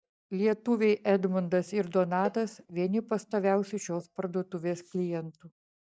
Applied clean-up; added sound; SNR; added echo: neural mask model DeepFilterNet 3.